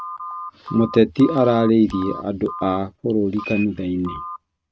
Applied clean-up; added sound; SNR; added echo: neural mask model RNNoise.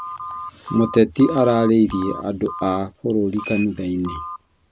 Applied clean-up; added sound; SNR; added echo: none; Telephone; 13 dB; none.